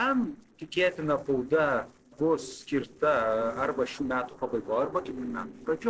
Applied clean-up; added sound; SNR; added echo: neural separator model SepFormer DNS4.